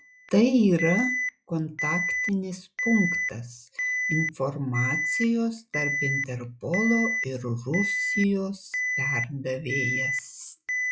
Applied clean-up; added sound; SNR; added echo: classical method log-MMSE.